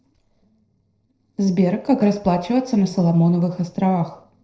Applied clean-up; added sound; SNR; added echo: neural separator model SepFormer DNS4.